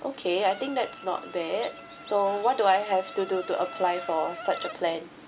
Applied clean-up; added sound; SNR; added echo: none; Insect; 14 dB; none.